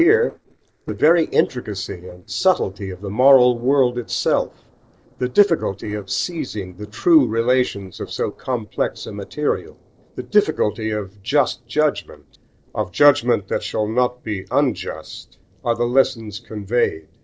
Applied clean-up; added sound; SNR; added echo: neural separator model SepFormer DNS4.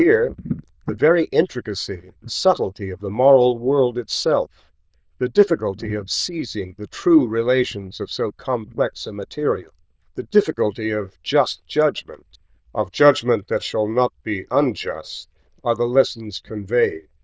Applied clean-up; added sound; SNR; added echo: neural diffusion model UNIVERSE++.